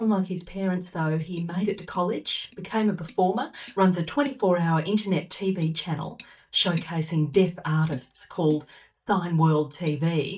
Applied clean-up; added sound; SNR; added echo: neural mask model DeepFilterNet 3.